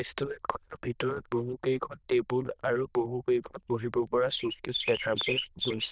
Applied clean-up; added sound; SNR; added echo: neural diffusion model UNIVERSE++.